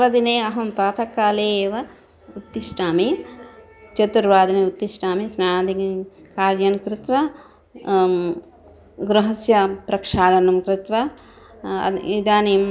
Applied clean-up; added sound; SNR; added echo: none; none; none; none.